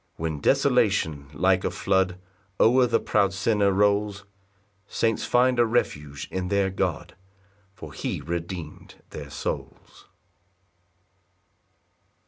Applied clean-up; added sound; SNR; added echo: none; none; none; none.